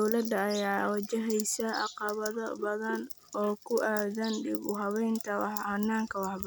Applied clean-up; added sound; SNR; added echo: none; none; none; none.